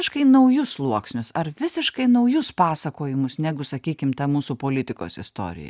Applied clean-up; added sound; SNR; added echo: none; none; none; none.